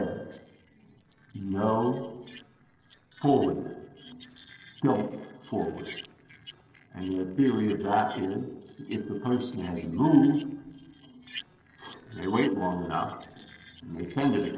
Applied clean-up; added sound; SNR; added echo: neural separator model SepFormer DNS4.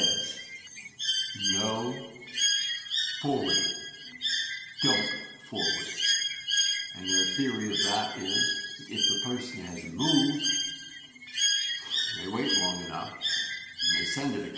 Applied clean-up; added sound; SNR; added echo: none; Bird; -5 dB; reverberation time 1.1 s.